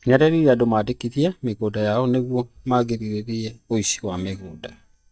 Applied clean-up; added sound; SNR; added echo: neural mask model DeepFilterNet 3.